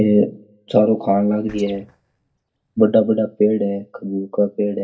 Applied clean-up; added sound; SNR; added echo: neural mask model DeepFilterNet 3.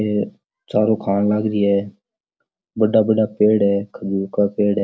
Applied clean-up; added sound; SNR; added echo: none; none; none; none.